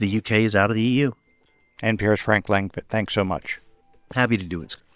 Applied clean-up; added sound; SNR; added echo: neural separator model SepFormer WHAM!.